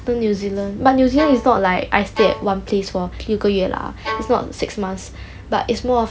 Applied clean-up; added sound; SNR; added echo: none; Bowed string instrument; 11 dB; none.